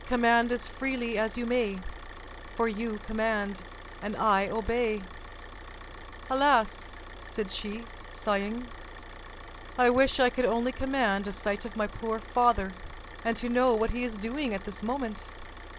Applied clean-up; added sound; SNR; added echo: none; Idling / Car; 14 dB; none.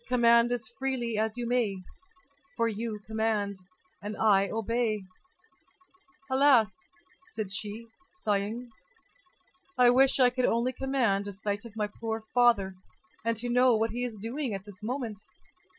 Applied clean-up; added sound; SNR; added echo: classical method Wiener filter.